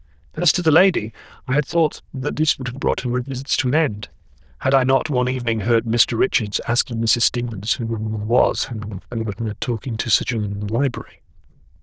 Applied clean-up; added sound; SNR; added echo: neural diffusion model UNIVERSE++.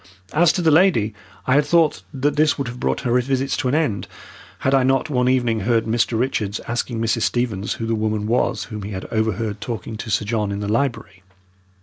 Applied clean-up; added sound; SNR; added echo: none; none; none; none.